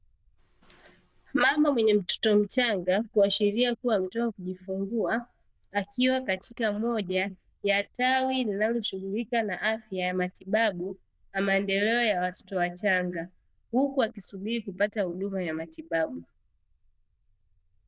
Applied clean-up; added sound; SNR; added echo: neural diffusion model UNIVERSE++.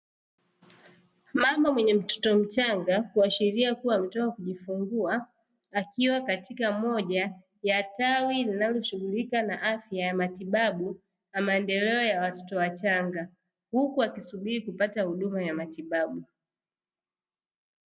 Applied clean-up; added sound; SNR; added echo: none; none; none; none.